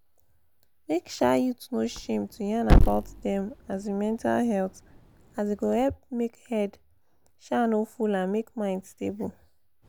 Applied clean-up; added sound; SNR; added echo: none; Thump, thud; 2 dB; none.